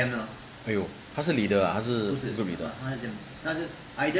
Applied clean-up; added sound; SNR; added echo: none; none; none; none.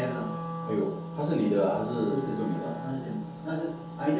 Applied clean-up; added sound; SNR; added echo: none; Wind instrument, woodwind instrument; 8 dB; reverberation time 0.6 s.